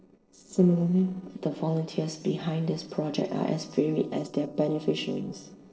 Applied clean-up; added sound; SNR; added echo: neural separator model SepFormer DNS4.